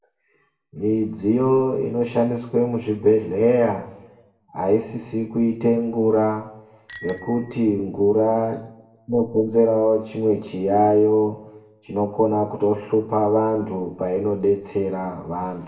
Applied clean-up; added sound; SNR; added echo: none; Bicycle bell; 9 dB; reverberation time 0.6 s.